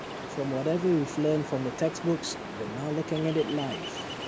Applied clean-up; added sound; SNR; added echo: none; Ocean; 8 dB; none.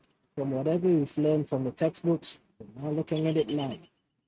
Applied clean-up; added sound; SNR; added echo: neural mask model RNNoise.